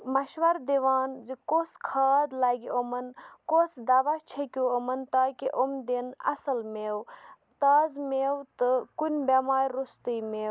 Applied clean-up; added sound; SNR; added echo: none; none; none; none.